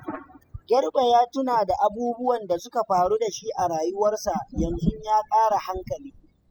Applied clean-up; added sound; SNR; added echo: classical method spectral subtraction.